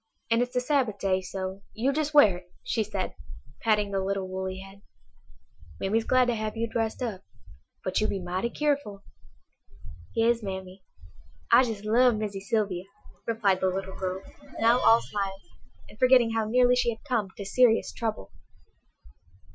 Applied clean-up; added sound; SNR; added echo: classical method Wiener filter.